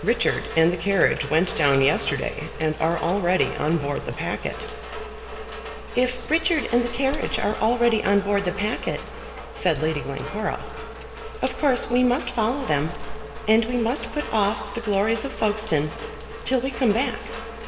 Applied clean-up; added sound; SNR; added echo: none; Rain; 11 dB; reverberation time 2.1 s.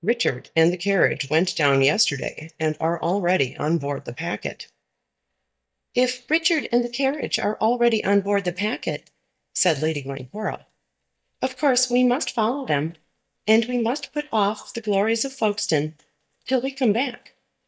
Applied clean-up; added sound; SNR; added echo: neural mask model DeepFilterNet 3.